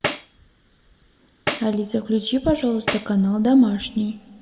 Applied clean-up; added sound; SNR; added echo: none; Tambourine; 11 dB; reverberation time 1.3 s.